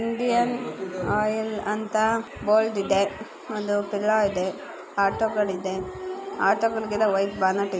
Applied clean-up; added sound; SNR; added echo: none; none; none; none.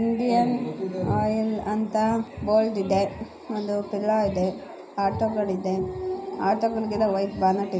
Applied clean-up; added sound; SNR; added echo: none; none; none; reverberation time 0.4 s.